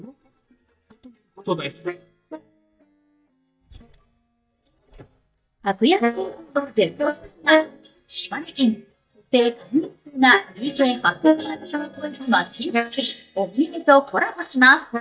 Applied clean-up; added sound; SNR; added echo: neural mask model DeepFilterNet 3.